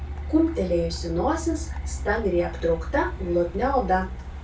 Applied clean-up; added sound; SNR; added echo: none; Truck; 7 dB; reverberation time 0.2 s.